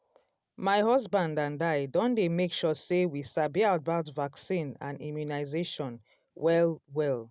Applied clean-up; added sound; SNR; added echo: none; none; none; none.